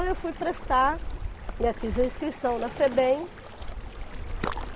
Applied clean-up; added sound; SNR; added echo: none; Waves, surf; 6 dB; none.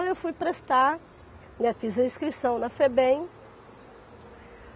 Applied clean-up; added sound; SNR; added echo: none; none; none; none.